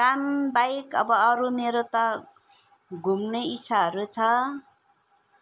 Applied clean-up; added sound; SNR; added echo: none; none; none; none.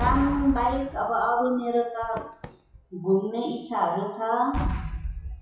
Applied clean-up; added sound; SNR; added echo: classical method WPE with log-MMSE.